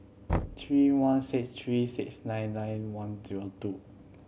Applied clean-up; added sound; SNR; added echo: none; Knock; 11 dB; none.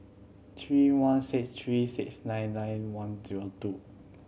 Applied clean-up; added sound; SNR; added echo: none; none; none; none.